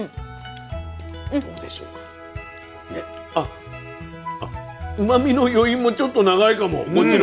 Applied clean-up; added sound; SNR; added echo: none; none; none; none.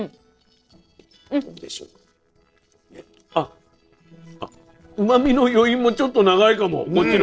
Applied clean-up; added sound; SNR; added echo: neural separator model SepFormer DNS4.